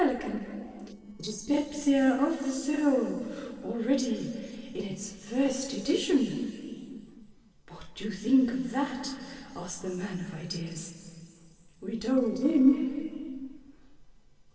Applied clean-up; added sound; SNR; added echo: neural separator model SepFormer DNS4.